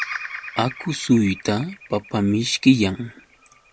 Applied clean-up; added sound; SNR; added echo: none; Bird vocalization, bird call, bird song; 15 dB; none.